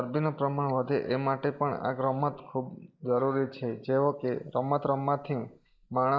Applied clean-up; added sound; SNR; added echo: neural mask model Resemble Enhance denoiser.